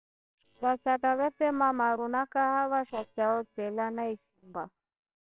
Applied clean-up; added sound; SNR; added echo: neural separator model SepFormer WHAMR!.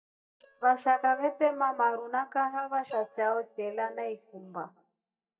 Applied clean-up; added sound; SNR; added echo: neural mask model DeepFilterNet 3.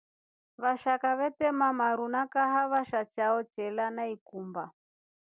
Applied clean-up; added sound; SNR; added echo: none; none; none; none.